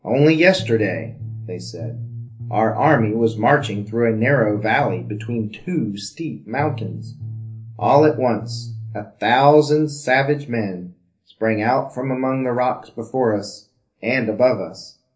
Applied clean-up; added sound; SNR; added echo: none; Bass guitar; 10 dB; reverberation time 0.3 s.